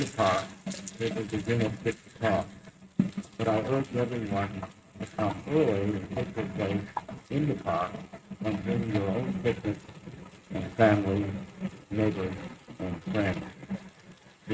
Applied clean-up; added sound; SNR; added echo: neural mask model RNNoise.